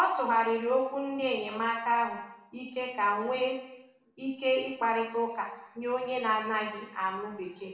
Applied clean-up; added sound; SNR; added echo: none; none; none; reverberation time 0.8 s.